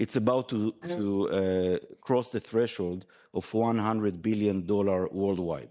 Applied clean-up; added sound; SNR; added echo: neural mask model DeepFilterNet 3.